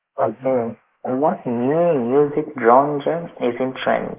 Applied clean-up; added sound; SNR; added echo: neural mask model Resemble Enhance denoiser.